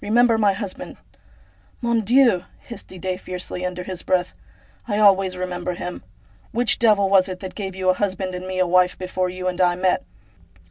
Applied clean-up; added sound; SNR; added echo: none; none; none; none.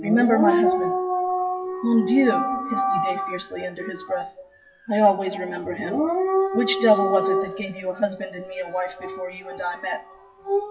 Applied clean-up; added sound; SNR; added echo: classical method WPE with log-MMSE.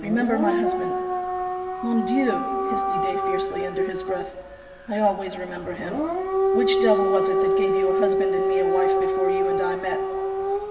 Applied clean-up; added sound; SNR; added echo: none; Siren / Dog; -4 dB; reverberation time 2.3 s.